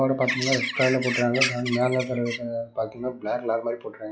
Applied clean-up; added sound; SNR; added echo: classical method log-MMSE.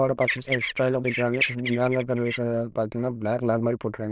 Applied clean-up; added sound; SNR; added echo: neural diffusion model UNIVERSE++.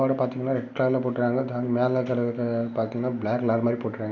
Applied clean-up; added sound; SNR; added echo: none; none; none; none.